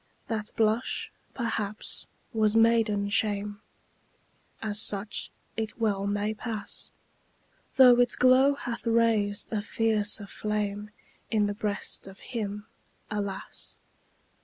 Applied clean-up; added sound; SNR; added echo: none; none; none; none.